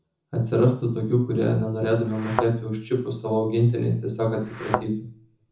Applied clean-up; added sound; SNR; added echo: none; Thump, thud; 7 dB; reverberation time 0.5 s.